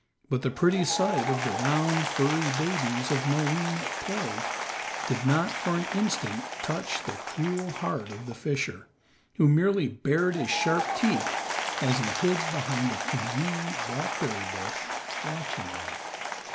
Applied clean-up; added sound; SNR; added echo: none; Applause / Crowd; 4 dB; none.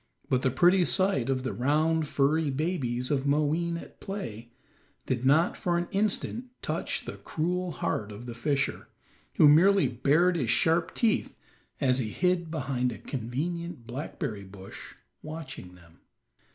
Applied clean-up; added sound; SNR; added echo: none; none; none; none.